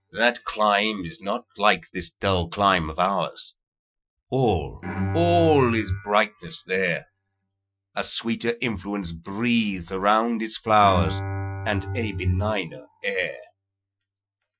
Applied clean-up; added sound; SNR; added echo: classical method Wiener filter.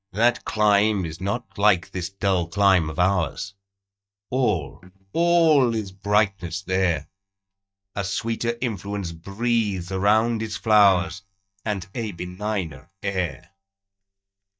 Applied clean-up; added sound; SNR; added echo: neural mask model DeepFilterNet 3.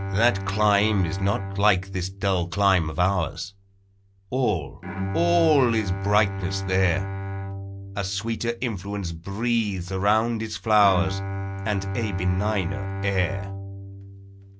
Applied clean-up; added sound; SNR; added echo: none; Bowed string instrument; 7 dB; none.